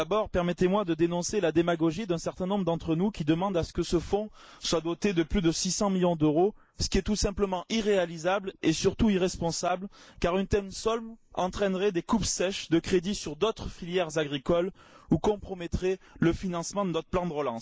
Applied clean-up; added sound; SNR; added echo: neural mask model Resemble Enhance denoiser.